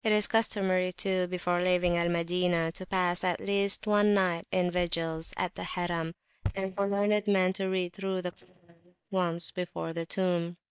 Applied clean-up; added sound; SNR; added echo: neural mask model DeepFilterNet 3.